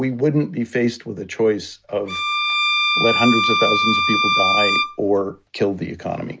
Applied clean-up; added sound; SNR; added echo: none; Bowed string instrument; -2 dB; none.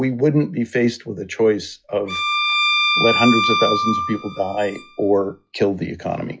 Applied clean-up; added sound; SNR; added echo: classical method log-MMSE.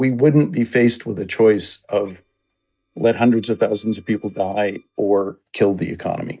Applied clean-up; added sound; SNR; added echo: neural mask model DeepFilterNet 3.